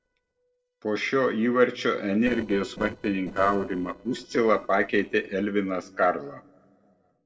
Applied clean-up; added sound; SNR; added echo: neural separator model SepFormer DNS4.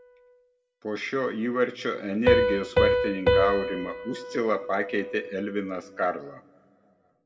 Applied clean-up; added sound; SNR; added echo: none; Piano; -1 dB; reverberation time 1.0 s.